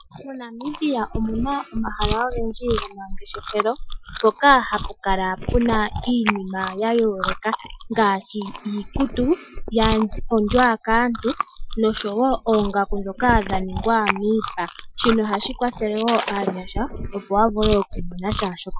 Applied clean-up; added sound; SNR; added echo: classical method Wiener filter.